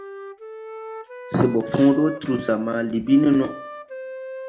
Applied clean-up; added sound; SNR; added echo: none; Wind instrument, woodwind instrument; 14 dB; reverberation time 0.4 s.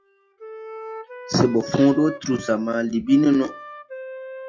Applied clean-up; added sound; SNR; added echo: classical method WPE with log-MMSE.